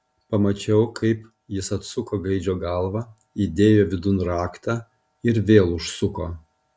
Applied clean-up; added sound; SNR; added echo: none; none; none; none.